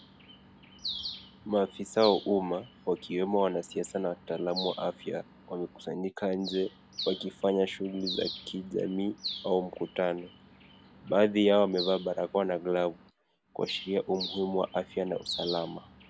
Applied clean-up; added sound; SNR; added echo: none; Bird; 13 dB; none.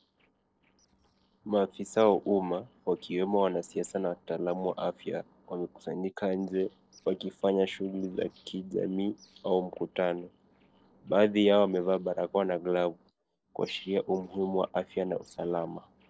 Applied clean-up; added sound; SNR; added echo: neural separator model SepFormer DNS4.